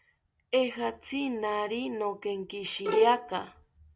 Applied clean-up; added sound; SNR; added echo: none; Bowed string instrument; 0 dB; none.